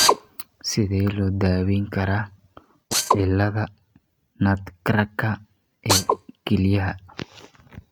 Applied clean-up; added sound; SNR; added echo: neural mask model RNNoise.